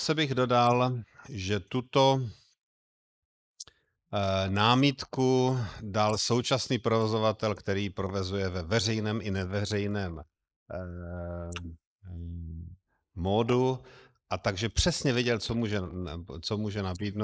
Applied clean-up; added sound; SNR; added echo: neural mask model Resemble Enhance denoiser.